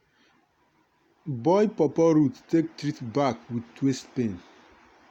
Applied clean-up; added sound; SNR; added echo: none; none; none; none.